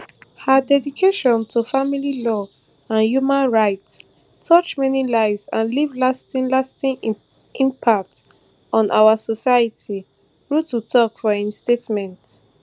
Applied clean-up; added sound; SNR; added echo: none; none; none; none.